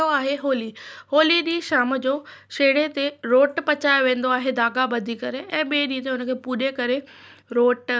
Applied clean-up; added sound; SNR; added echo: none; none; none; none.